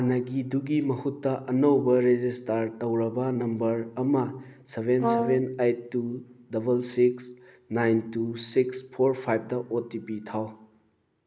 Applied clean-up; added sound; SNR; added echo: none; Brass instrument; 2 dB; none.